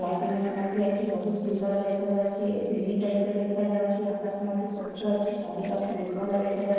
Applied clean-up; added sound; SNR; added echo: neural separator model SepFormer DNS4.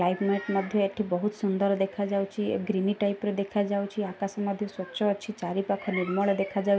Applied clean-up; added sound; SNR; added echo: none; none; none; none.